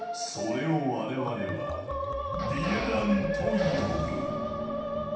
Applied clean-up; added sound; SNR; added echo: none; Liquid; 12 dB; reverberation time 0.7 s.